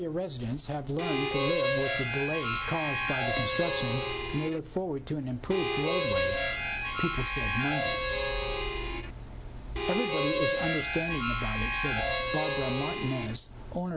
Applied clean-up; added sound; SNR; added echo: none; Harmonica; -3 dB; none.